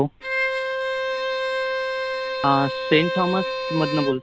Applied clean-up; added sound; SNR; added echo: none; Bowed string instrument; 1 dB; none.